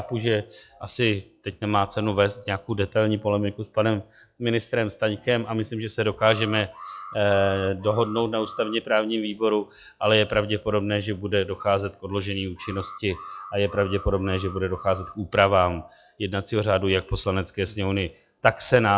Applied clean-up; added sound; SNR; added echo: classical method log-MMSE.